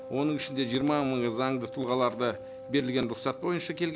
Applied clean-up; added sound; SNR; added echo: none; Wind instrument, woodwind instrument; 13 dB; none.